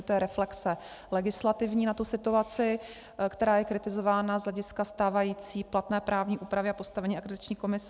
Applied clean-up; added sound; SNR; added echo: none; none; none; none.